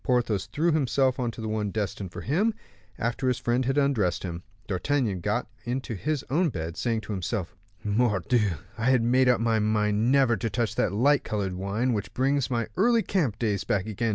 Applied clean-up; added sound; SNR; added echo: none; none; none; none.